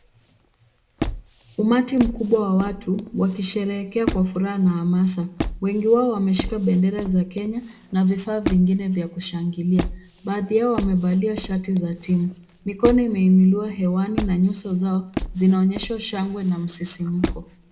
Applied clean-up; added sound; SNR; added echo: none; Squeak; 9 dB; reverberation time 1.0 s.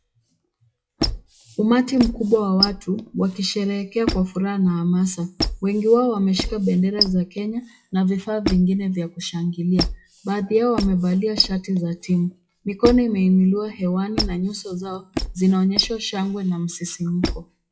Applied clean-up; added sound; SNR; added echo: classical method WPE with log-MMSE.